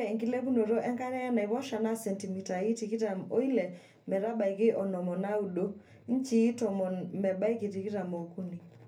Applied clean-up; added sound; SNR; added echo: none; none; none; reverberation time 0.3 s.